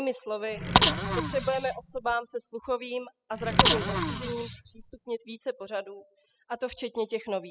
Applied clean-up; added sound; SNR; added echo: classical method spectral subtraction.